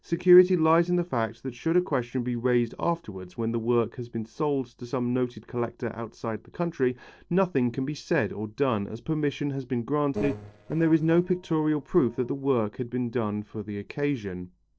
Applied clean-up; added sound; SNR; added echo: neural separator model SepFormer DNS4.